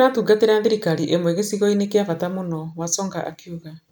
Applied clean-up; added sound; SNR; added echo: none; none; none; none.